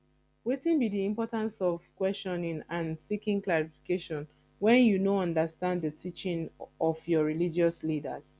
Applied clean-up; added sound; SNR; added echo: none; none; none; none.